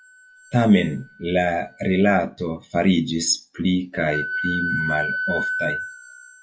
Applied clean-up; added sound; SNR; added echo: classical method log-MMSE.